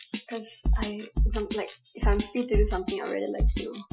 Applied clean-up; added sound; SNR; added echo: classical method Wiener filter.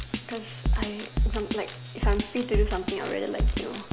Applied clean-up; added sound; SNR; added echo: none; Drum kit; -4 dB; none.